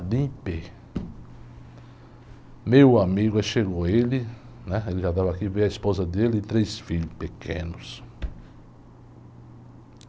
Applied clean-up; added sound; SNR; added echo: none; none; none; none.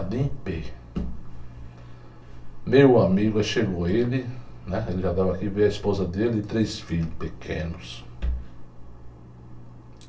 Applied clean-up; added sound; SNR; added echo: none; none; none; reverberation time 0.3 s.